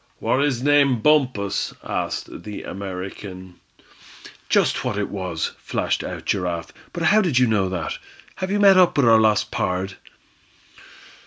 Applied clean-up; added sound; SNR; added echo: none; none; none; none.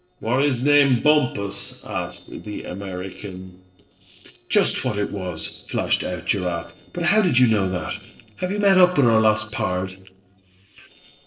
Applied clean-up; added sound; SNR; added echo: neural separator model SepFormer DNS4.